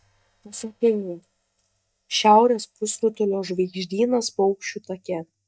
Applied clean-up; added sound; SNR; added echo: neural mask model DeepFilterNet 3.